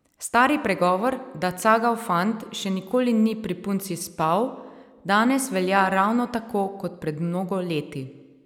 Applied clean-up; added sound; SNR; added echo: none; none; none; none.